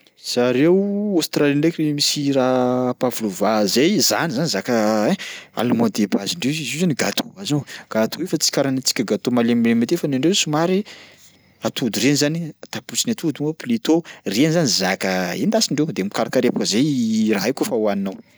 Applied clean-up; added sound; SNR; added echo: none; none; none; none.